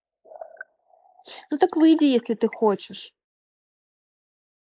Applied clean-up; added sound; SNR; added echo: neural mask model Resemble Enhance denoiser.